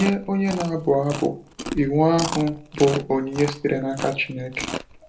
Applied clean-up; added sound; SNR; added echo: none; Chewing, mastication; 11 dB; reverberation time 0.3 s.